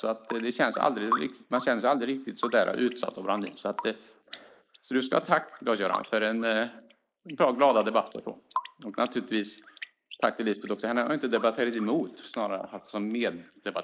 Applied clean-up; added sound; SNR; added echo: neural mask model Resemble Enhance denoiser.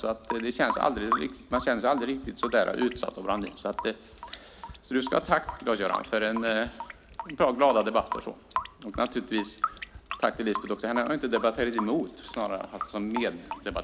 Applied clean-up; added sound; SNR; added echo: none; Drip / Sink (filling or washing) / Water tap, faucet; 9 dB; none.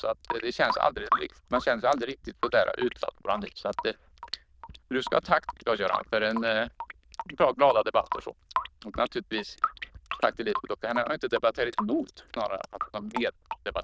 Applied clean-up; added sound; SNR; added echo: neural diffusion model UNIVERSE++.